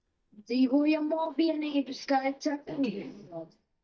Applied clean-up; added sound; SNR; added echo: neural mask model DeepFilterNet 3.